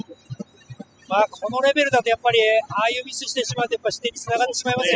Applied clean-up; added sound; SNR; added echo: classical method spectral subtraction.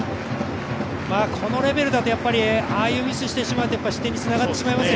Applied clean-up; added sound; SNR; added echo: none; Bowed string instrument; 18 dB; none.